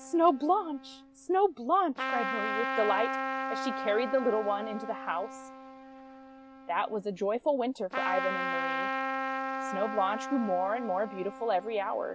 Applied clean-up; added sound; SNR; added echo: none; Trumpet; 5 dB; none.